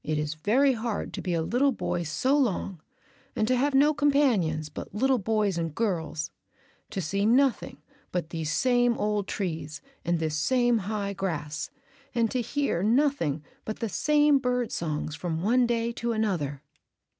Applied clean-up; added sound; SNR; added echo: none; none; none; none.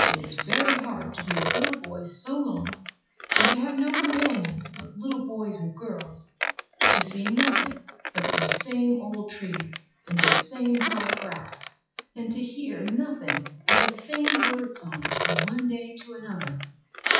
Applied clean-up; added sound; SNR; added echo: classical method WPE with log-MMSE.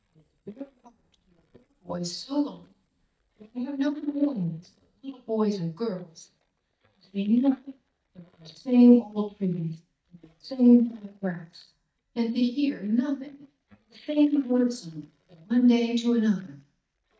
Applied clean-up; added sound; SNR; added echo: neural mask model DeepFilterNet 3.